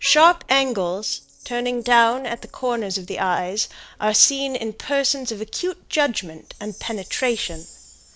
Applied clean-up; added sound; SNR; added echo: neural separator model SepFormer DNS4.